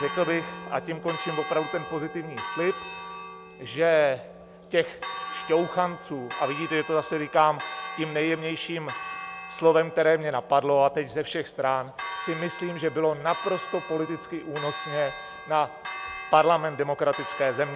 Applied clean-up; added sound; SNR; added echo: none; Church bell; 11 dB; none.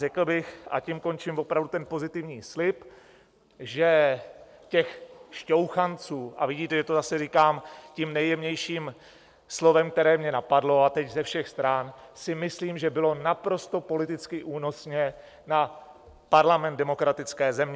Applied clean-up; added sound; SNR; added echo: none; none; none; none.